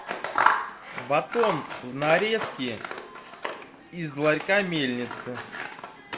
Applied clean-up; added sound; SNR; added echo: none; Scissors; 3 dB; reverberation time 2.0 s.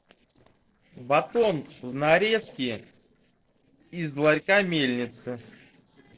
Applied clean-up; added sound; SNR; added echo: neural separator model SepFormer DNS4.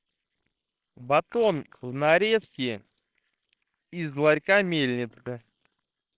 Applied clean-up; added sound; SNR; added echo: neural separator model SepFormer WHAMR!.